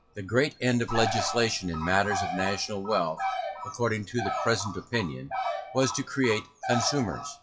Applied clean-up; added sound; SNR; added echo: classical method WPE with log-MMSE.